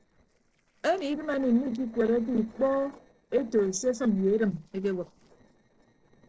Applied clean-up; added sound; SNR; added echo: neural separator model SepFormer DNS4.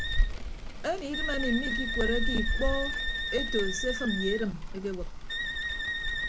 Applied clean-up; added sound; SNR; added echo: none; Wind instrument, woodwind instrument + Rain; -3 dB; none.